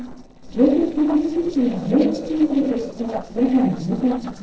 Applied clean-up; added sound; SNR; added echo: neural separator model SepFormer DNS4.